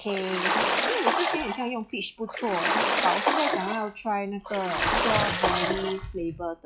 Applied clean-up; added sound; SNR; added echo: classical method log-MMSE.